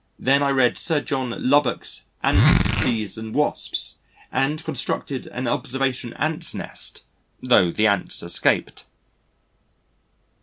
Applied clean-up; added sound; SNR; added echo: none; Zipper (clothing); -4 dB; none.